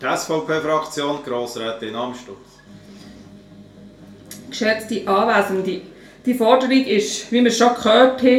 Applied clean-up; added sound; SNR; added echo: none; none; none; reverberation time 0.3 s.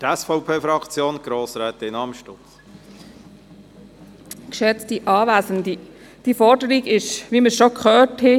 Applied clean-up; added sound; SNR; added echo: none; none; none; none.